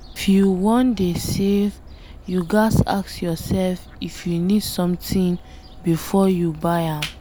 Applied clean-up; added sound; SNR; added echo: none; Fowl; 19 dB; none.